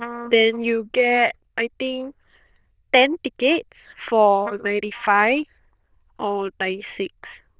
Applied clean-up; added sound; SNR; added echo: neural diffusion model UNIVERSE++.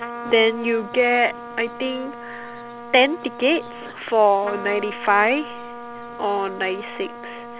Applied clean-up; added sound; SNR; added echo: none; Trumpet; 13 dB; none.